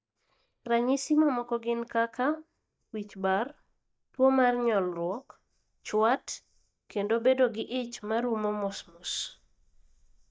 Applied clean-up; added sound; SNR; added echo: neural mask model DeepFilterNet 3.